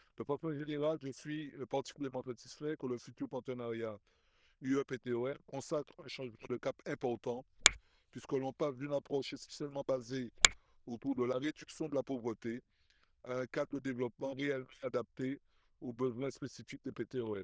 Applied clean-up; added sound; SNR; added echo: neural diffusion model UNIVERSE++.